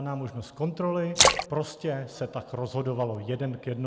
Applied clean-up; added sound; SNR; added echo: none; Splash, splatter; -3 dB; none.